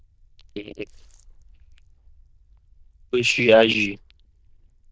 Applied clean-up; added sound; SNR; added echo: neural diffusion model UNIVERSE++.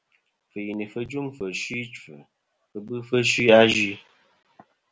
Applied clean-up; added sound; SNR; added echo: none; none; none; none.